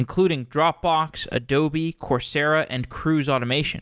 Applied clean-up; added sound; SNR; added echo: none; none; none; none.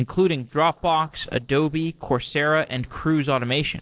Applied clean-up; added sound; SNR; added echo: neural separator model SepFormer DNS4.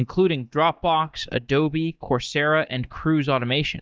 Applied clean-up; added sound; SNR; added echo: neural mask model DeepFilterNet 3.